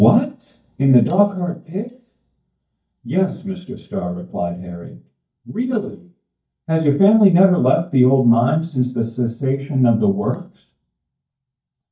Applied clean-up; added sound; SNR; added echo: neural mask model DeepFilterNet 3.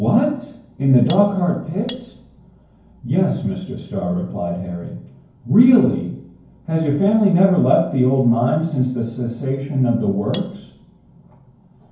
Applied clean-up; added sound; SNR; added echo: none; Cutlery, silverware; 12 dB; reverberation time 0.9 s.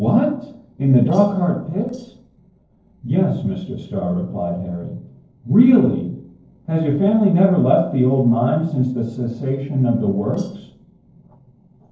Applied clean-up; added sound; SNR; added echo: neural separator model SepFormer DNS4.